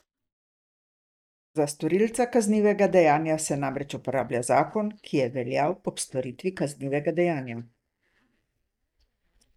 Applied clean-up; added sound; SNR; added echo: neural mask model DeepFilterNet 3.